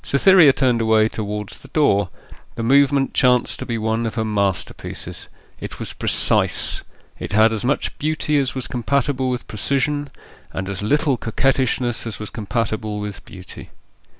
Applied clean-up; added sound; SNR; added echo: none; none; none; none.